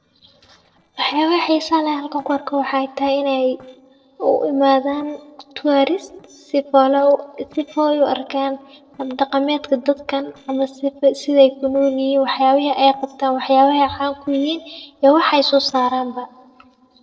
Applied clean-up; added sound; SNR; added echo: neural separator model SepFormer DNS4.